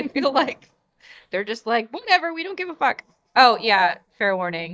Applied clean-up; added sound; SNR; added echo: neural mask model DeepFilterNet 3.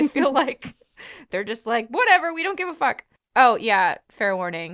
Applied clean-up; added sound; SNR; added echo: none; none; none; none.